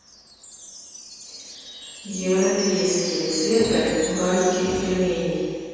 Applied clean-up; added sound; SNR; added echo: none; Wind chime; 11 dB; reverberation time 2.1 s.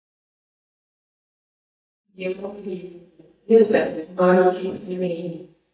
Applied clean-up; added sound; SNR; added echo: neural mask model DeepFilterNet 3.